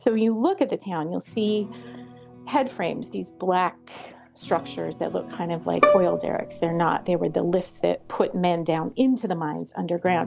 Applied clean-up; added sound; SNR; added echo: none; Bowed string instrument; 3 dB; none.